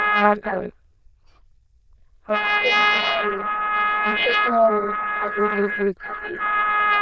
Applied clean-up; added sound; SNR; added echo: neural diffusion model UNIVERSE++.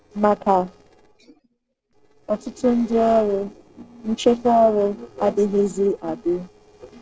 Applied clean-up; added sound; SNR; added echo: neural separator model SepFormer DNS4.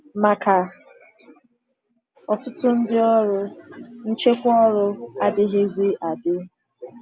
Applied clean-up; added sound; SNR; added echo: none; none; none; none.